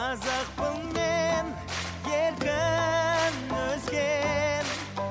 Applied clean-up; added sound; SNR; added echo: none; none; none; none.